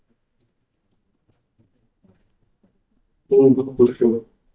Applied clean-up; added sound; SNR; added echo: neural mask model DeepFilterNet 3.